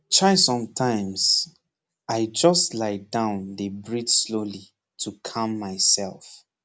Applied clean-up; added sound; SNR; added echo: none; none; none; none.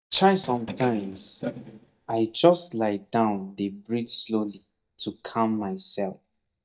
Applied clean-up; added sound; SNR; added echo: neural mask model DeepFilterNet 3.